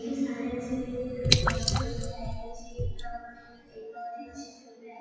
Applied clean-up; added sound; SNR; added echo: classical method WPE with log-MMSE.